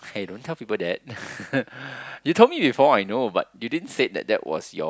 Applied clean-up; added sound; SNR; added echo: none; none; none; none.